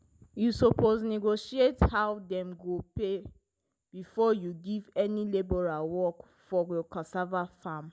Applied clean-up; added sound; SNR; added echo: none; none; none; none.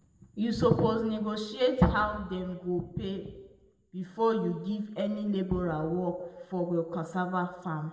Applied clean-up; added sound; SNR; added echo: none; none; none; reverberation time 1.0 s.